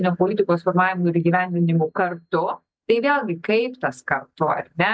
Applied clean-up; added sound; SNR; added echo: neural mask model DeepFilterNet 3.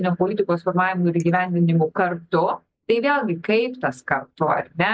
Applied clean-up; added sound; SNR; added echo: neural mask model Resemble Enhance denoiser.